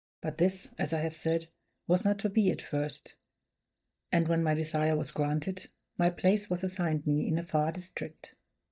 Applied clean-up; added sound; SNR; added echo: neural mask model DeepFilterNet 3.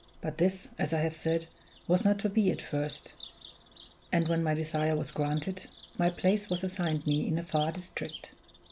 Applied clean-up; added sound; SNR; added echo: none; Bird vocalization, bird call, bird song; 18 dB; none.